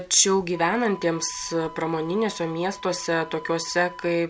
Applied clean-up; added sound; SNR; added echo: none; Wind instrument, woodwind instrument; 18 dB; none.